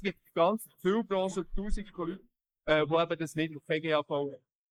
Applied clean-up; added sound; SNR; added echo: neural mask model Resemble Enhance denoiser.